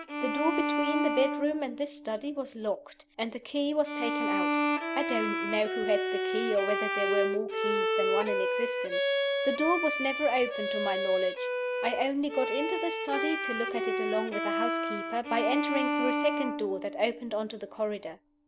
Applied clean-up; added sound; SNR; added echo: none; Bowed string instrument; 0 dB; none.